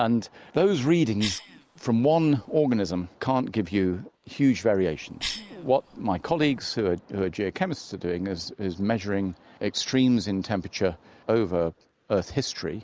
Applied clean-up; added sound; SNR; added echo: neural mask model Resemble Enhance denoiser.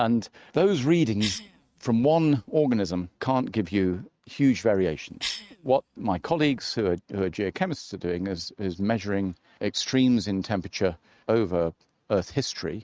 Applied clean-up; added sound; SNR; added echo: neural mask model RNNoise.